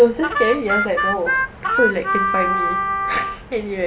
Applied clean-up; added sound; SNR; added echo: none; Harmonica; 0 dB; none.